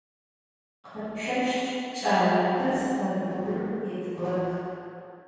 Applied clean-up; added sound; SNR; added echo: none; none; none; reverberation time 2.2 s.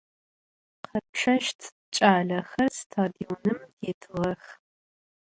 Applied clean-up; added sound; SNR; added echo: none; none; none; none.